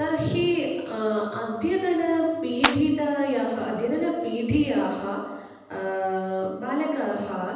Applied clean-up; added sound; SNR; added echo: none; Clapping; -1 dB; reverberation time 1.1 s.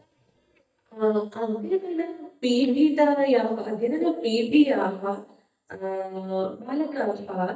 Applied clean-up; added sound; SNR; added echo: neural mask model DeepFilterNet 3.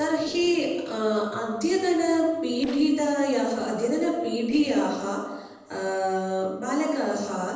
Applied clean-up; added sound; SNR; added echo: neural separator model SepFormer DNS4.